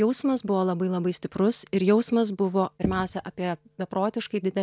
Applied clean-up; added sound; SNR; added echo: none; none; none; none.